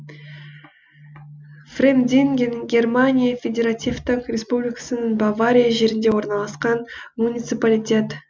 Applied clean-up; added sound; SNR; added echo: none; none; none; none.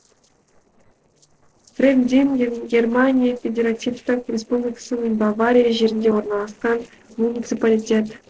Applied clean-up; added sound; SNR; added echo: neural separator model SepFormer DNS4.